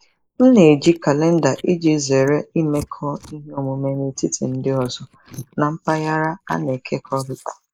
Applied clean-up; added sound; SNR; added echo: neural mask model Resemble Enhance denoiser.